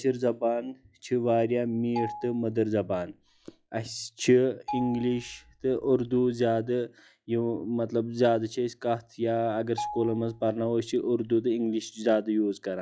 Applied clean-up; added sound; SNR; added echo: classical method log-MMSE.